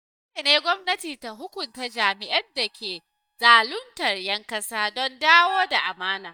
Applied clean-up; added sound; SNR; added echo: neural mask model DeepFilterNet 3.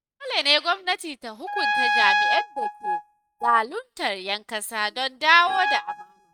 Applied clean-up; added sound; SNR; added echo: neural mask model RNNoise.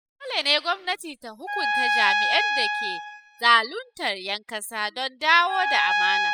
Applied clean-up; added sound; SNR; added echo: classical method spectral subtraction.